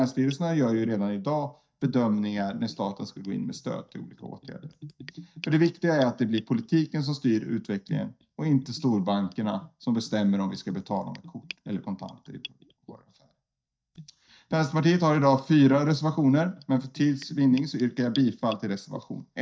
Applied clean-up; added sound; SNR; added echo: neural mask model DeepFilterNet 3.